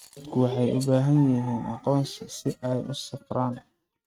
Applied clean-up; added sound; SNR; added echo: neural mask model RNNoise.